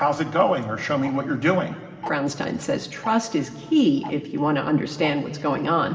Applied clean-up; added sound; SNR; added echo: none; Tick-tock; 20 dB; reverberation time 2.2 s.